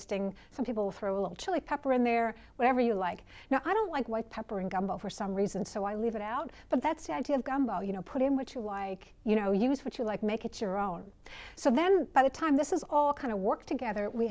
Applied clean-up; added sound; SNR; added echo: none; none; none; none.